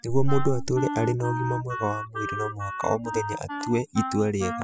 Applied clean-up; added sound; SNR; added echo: classical method spectral subtraction.